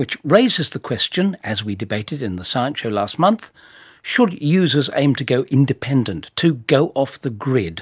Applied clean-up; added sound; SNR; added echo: none; none; none; none.